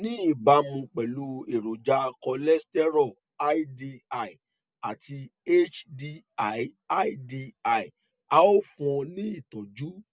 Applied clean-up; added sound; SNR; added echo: none; none; none; none.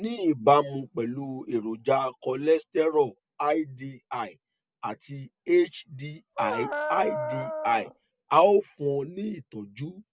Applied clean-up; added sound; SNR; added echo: none; Dog; 5 dB; none.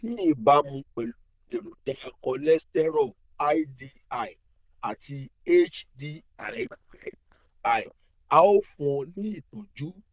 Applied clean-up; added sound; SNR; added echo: neural diffusion model UNIVERSE++.